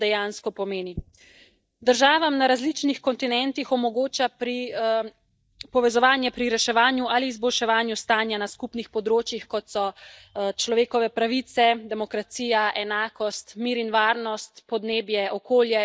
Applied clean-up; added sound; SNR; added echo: neural mask model DeepFilterNet 3.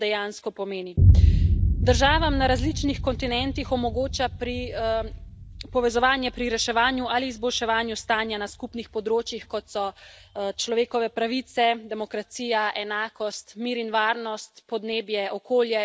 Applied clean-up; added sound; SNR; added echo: none; Boom; 2 dB; none.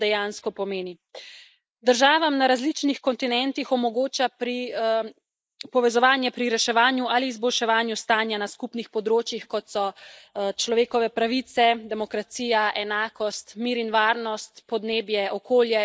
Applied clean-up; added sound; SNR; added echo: neural mask model Resemble Enhance denoiser.